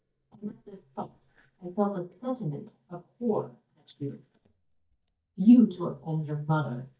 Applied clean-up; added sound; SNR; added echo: neural mask model DeepFilterNet 3.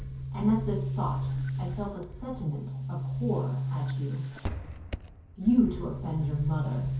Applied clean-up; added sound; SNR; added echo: none; Boom; 1 dB; reverberation time 0.6 s.